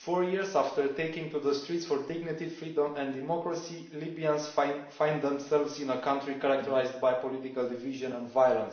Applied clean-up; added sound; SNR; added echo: none; none; none; reverberation time 0.7 s.